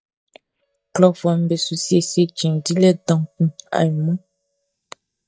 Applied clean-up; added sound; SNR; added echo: neural mask model DeepFilterNet 3.